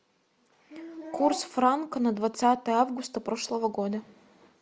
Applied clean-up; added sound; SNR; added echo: none; none; none; none.